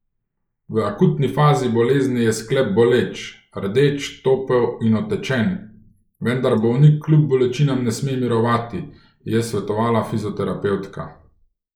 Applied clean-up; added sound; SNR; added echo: neural mask model Resemble Enhance denoiser.